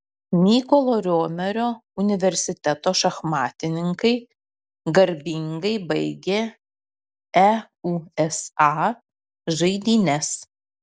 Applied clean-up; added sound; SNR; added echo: none; none; none; none.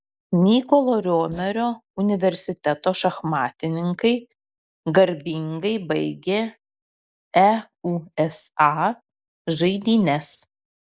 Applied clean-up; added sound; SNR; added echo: neural mask model Resemble Enhance denoiser.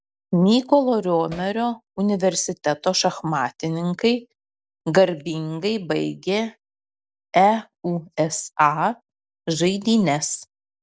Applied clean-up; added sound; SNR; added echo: neural separator model SepFormer DNS4.